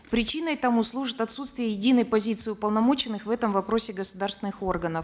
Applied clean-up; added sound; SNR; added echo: none; none; none; none.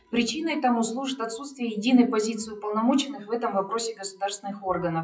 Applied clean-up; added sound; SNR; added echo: classical method WPE with log-MMSE.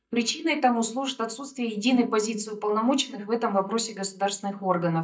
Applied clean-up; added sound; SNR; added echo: neural mask model DeepFilterNet 3.